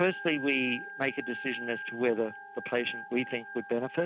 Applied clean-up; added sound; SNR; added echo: none; Organ; 11 dB; none.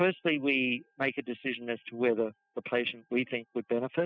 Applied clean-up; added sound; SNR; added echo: classical method spectral subtraction.